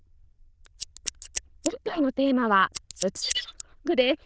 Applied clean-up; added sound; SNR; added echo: neural diffusion model UNIVERSE++.